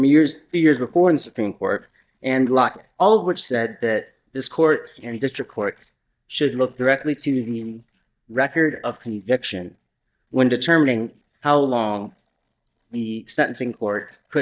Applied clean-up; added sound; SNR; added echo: neural mask model DeepFilterNet 3.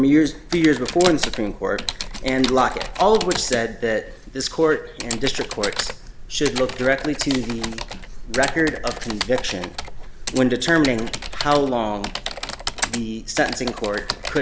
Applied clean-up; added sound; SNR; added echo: none; Typing; 10 dB; none.